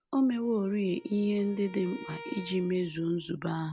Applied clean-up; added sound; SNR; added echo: none; Bowed string instrument; 20 dB; none.